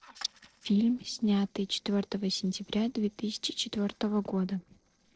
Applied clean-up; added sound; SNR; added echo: neural separator model SepFormer DNS4.